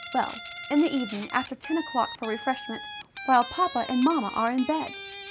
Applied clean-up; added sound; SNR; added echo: none; Guitar; 12 dB; none.